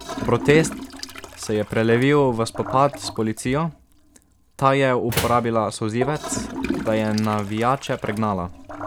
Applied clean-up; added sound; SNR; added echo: none; Slam + Toilet flush / Gurgling; 10 dB; none.